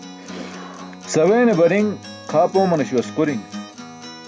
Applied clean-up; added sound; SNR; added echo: none; Acoustic guitar; 15 dB; none.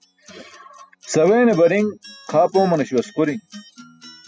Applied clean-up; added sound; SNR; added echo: classical method spectral subtraction.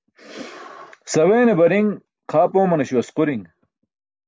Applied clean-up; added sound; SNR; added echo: none; none; none; none.